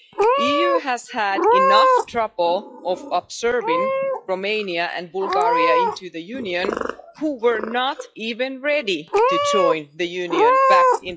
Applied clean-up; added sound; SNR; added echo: classical method log-MMSE.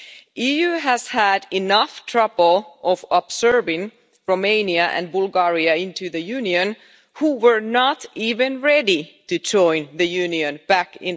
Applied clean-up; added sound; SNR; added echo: none; none; none; none.